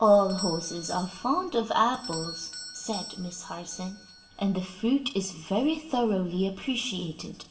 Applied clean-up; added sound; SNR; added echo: none; Doorbell; 16 dB; reverberation time 1.0 s.